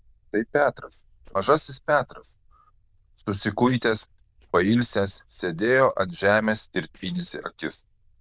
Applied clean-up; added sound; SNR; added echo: neural diffusion model UNIVERSE++.